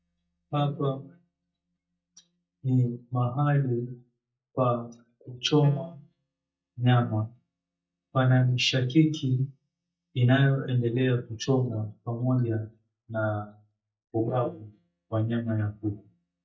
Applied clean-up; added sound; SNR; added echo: neural mask model DeepFilterNet 3.